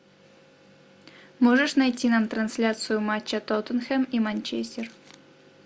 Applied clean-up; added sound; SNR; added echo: none; none; none; none.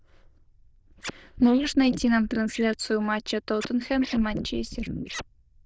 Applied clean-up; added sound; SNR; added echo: neural diffusion model UNIVERSE++.